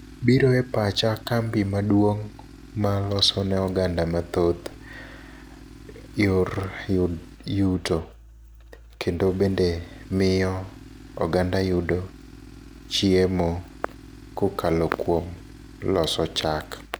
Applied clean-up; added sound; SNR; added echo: none; Tools; 19 dB; none.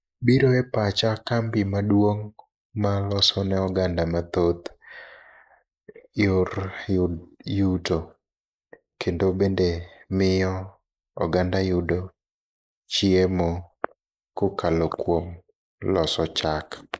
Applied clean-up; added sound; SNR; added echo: neural mask model Resemble Enhance denoiser.